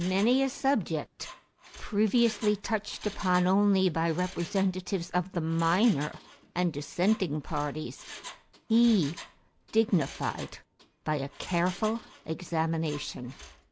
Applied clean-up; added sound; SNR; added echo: none; Mechanisms; 19 dB; none.